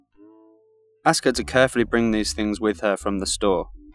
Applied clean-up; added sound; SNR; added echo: classical method Wiener filter.